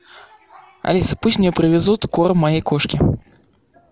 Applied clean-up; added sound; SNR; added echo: none; none; none; none.